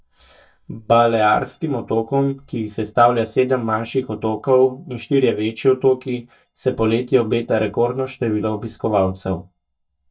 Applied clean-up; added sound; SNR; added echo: neural mask model DeepFilterNet 3.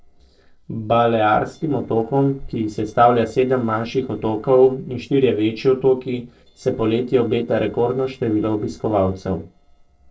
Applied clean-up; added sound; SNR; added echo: neural separator model SepFormer DNS4.